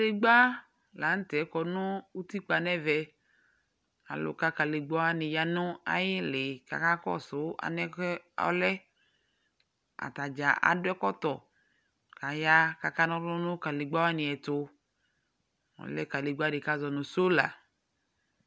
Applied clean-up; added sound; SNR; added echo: none; none; none; none.